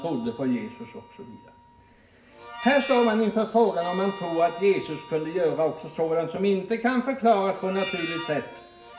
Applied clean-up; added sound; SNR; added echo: none; Harmonica; 15 dB; reverberation time 0.4 s.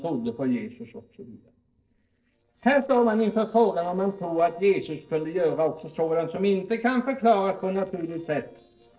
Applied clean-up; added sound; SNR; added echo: neural separator model SepFormer DNS4.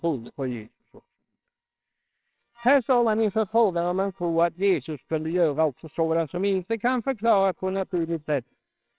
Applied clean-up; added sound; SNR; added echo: neural separator model SepFormer WHAMR!.